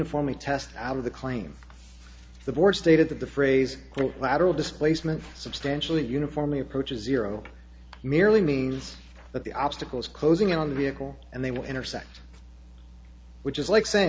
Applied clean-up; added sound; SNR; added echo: none; none; none; none.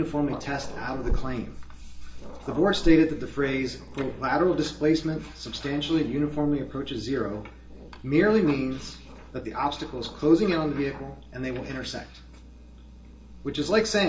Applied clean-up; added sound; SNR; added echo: none; Growling; 10 dB; reverberation time 0.4 s.